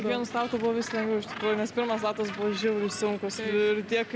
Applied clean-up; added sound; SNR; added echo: none; Gull, seagull; 14 dB; none.